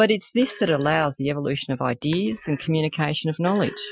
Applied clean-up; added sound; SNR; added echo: classical method Wiener filter.